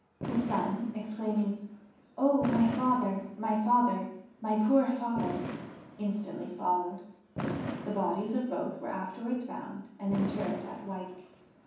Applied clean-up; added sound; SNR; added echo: none; Fireworks; 10 dB; reverberation time 1.2 s.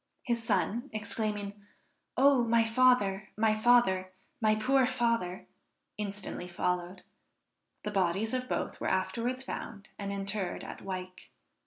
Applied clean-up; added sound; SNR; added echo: none; none; none; none.